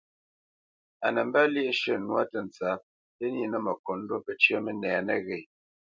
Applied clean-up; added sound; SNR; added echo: none; none; none; none.